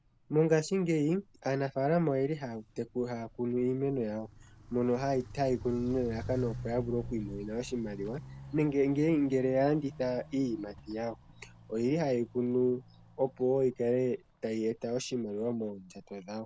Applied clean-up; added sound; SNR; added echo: none; Walk, footsteps; 16 dB; none.